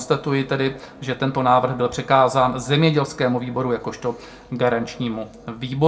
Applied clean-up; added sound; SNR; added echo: none; none; none; reverberation time 0.2 s.